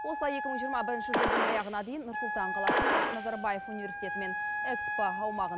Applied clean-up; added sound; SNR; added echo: none; Wind instrument, woodwind instrument + Gunshot, gunfire; -3 dB; none.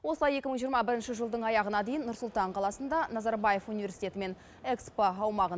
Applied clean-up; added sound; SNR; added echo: none; none; none; none.